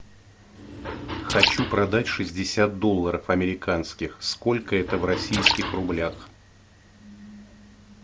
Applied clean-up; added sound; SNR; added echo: none; Liquid; 2 dB; none.